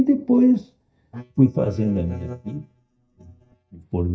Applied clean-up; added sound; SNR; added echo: neural mask model DeepFilterNet 3.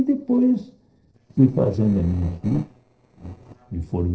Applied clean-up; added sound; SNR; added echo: neural separator model SepFormer DNS4.